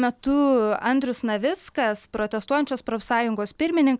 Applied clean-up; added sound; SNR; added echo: none; none; none; none.